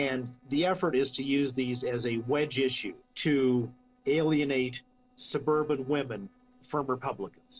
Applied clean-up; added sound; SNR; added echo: neural separator model SepFormer DNS4.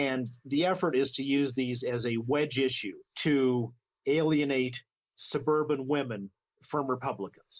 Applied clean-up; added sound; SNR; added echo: neural mask model Resemble Enhance denoiser.